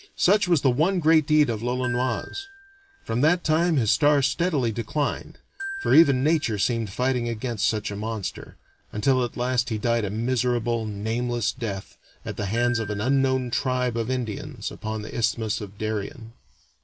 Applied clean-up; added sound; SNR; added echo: none; Glockenspiel; 17 dB; none.